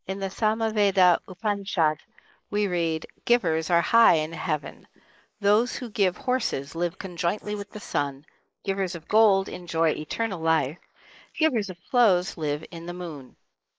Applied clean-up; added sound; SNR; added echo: neural mask model Resemble Enhance denoiser.